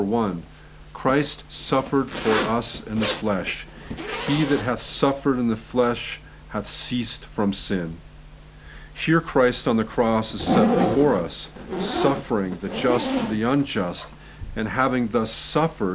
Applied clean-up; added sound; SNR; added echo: none; Zipper (clothing); 7 dB; none.